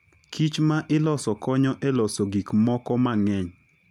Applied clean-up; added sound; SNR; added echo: none; none; none; none.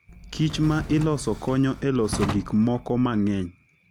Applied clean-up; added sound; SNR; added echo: none; Drawer open or close; 11 dB; none.